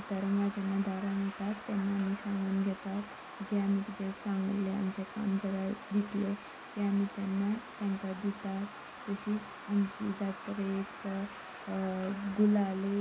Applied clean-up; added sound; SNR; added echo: none; Cricket; 0 dB; none.